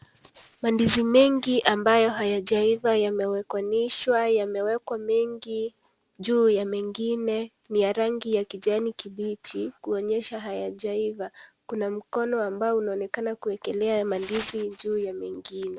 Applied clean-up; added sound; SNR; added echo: none; none; none; none.